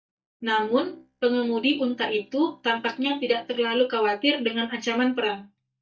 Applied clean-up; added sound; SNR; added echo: neural mask model DeepFilterNet 3.